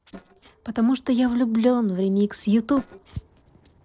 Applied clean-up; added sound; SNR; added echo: neural separator model SepFormer DNS4.